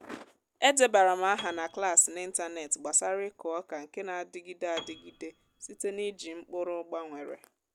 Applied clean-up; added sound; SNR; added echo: none; Piano; 19 dB; none.